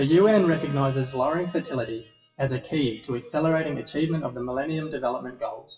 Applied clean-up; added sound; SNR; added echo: classical method WPE with log-MMSE.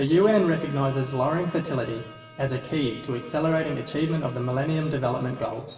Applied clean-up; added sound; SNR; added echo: none; Bowed string instrument; 19 dB; reverberation time 1.2 s.